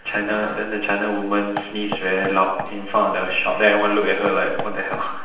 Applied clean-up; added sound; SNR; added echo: none; Knock; 15 dB; reverberation time 0.8 s.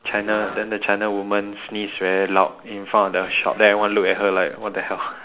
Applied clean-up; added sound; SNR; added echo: none; none; none; none.